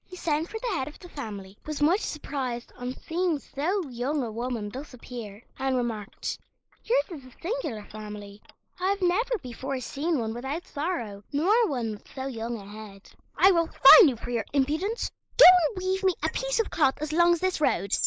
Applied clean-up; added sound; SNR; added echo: neural mask model Resemble Enhance denoiser.